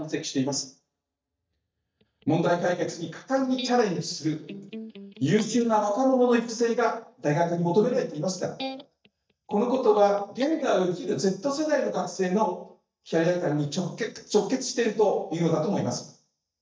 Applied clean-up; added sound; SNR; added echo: neural mask model DeepFilterNet 3.